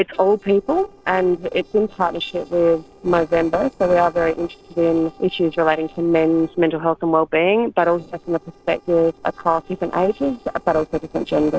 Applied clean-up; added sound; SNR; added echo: neural separator model SepFormer DNS4.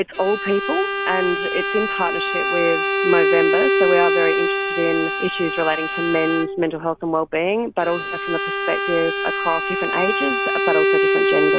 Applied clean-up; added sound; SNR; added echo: none; Bowed string instrument; -2 dB; none.